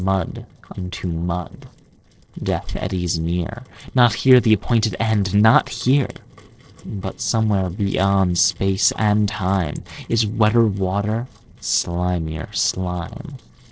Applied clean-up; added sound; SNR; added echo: neural separator model SepFormer DNS4.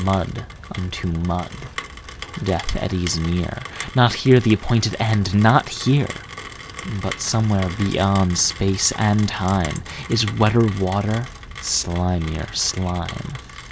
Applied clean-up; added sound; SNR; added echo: none; Rain; 14 dB; none.